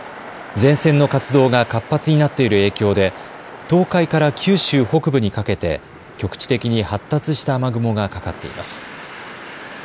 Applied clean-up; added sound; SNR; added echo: none; none; none; none.